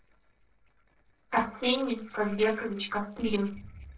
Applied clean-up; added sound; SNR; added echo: neural separator model SepFormer DNS4.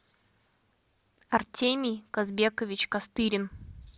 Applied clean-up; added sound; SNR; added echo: none; none; none; none.